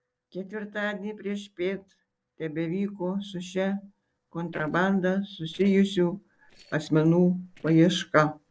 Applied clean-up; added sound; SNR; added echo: neural separator model SepFormer DNS4.